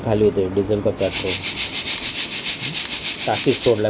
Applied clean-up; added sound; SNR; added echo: none; none; none; none.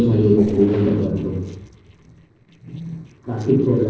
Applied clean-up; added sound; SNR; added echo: neural separator model SepFormer DNS4.